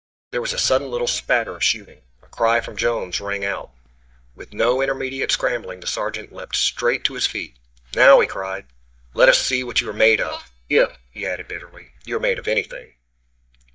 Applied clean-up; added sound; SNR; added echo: neural mask model DeepFilterNet 3.